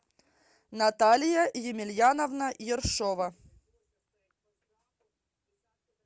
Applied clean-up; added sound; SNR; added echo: none; none; none; none.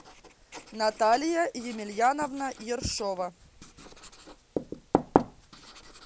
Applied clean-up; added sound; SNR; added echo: none; Writing; 4 dB; none.